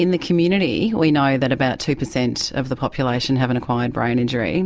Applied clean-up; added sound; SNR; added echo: none; none; none; none.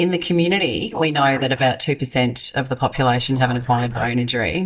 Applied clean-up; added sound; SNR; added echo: neural mask model DeepFilterNet 3.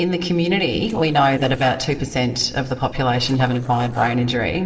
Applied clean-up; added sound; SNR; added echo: neural separator model SepFormer DNS4.